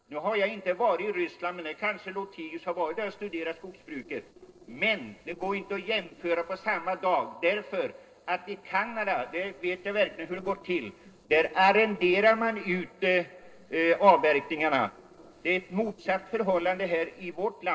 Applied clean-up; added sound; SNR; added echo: neural separator model SepFormer DNS4.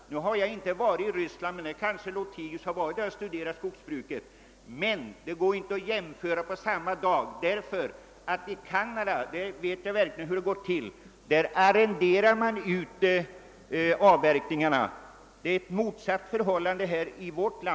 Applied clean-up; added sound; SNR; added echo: none; none; none; none.